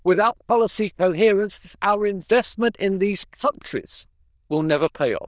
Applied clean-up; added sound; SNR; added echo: neural diffusion model UNIVERSE++.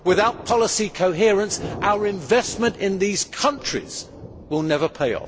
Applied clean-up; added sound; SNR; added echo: none; Thunder; 15 dB; none.